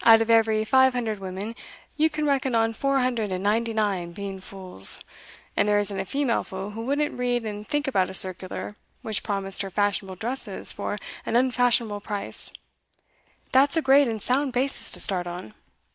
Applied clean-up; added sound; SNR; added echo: none; none; none; none.